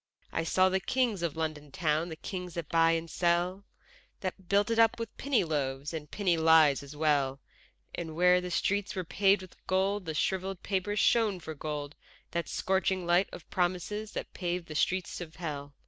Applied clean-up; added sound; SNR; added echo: none; none; none; none.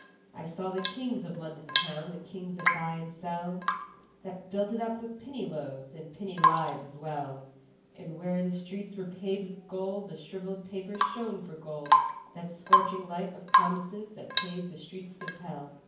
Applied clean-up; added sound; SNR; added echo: none; Drip / Water tap, faucet / Rain; -4 dB; reverberation time 0.9 s.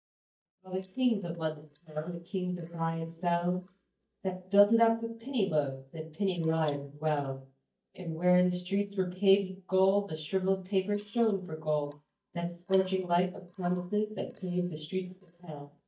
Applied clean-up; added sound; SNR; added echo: neural mask model DeepFilterNet 3.